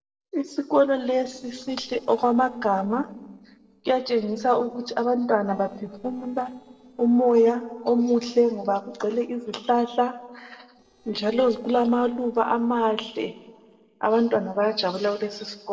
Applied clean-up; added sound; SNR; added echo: neural separator model SepFormer DNS4.